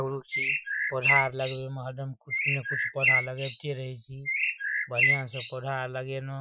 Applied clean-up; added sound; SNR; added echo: classical method Wiener filter.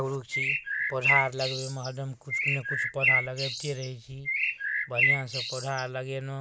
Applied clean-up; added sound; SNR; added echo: neural mask model Resemble Enhance denoiser.